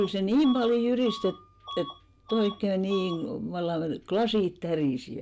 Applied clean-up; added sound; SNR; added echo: none; Bus / Alarm; 17 dB; none.